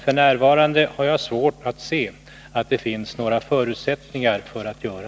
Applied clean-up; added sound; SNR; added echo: none; none; none; none.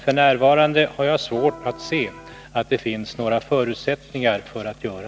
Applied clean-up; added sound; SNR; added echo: none; Electric guitar; 17 dB; none.